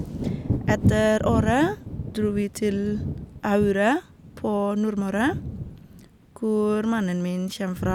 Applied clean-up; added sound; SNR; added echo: none; Thunder / Wind; 5 dB; none.